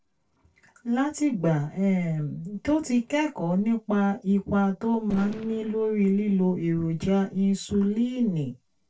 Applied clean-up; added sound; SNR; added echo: neural separator model SepFormer DNS4.